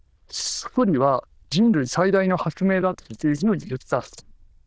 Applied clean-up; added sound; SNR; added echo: neural diffusion model UNIVERSE++.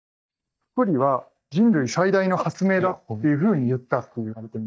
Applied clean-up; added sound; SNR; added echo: neural mask model DeepFilterNet 3.